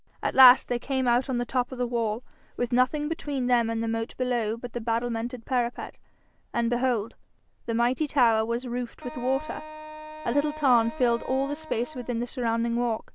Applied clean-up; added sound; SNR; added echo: none; Wind instrument, woodwind instrument; 14 dB; none.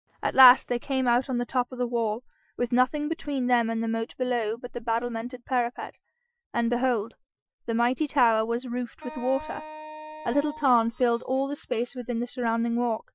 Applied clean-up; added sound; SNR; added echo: classical method Wiener filter.